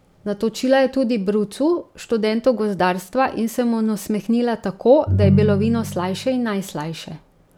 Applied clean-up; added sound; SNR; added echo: none; Ringtone; 0 dB; none.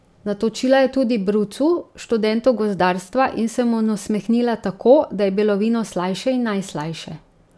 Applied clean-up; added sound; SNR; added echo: none; none; none; none.